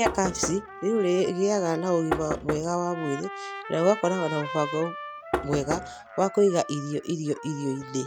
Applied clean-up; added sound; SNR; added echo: none; Trumpet + Knock; 8 dB; none.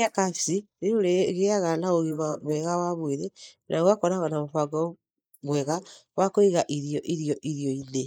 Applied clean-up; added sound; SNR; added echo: neural mask model Resemble Enhance denoiser.